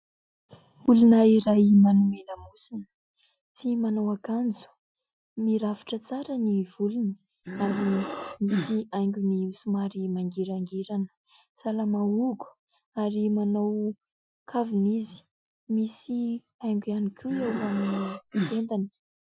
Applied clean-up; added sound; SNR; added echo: classical method Wiener filter.